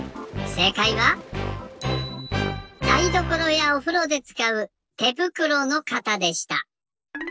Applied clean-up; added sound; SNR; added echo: none; none; none; none.